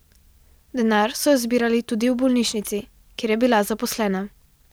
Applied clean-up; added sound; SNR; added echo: none; none; none; none.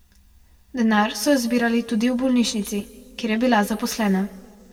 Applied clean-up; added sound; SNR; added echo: none; none; none; reverberation time 1.6 s.